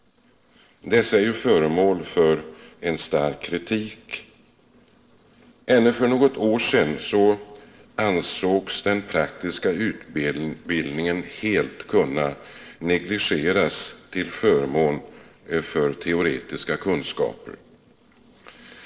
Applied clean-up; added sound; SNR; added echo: neural separator model SepFormer DNS4.